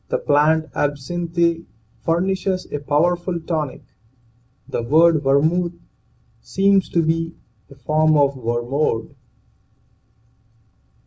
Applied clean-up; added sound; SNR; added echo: none; none; none; none.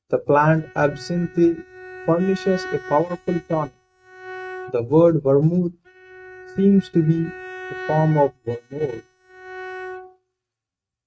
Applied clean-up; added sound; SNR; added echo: neural mask model RNNoise.